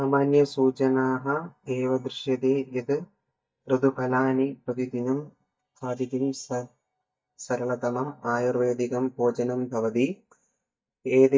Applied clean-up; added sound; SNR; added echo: neural mask model DeepFilterNet 3.